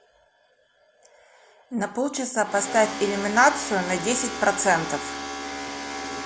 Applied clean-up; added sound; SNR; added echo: none; none; none; none.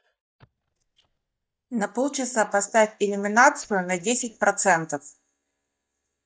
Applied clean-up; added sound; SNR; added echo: neural mask model DeepFilterNet 3.